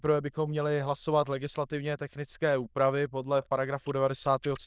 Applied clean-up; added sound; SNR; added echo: neural diffusion model UNIVERSE++.